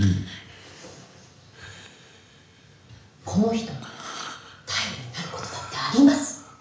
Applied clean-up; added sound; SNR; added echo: none; Breathing; 17 dB; reverberation time 0.5 s.